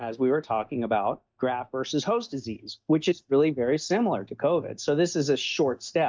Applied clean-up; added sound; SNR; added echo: neural mask model DeepFilterNet 3.